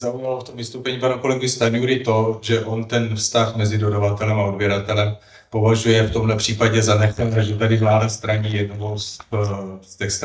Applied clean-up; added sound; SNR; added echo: neural mask model DeepFilterNet 3.